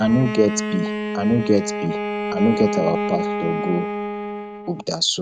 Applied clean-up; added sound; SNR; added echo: neural mask model RNNoise.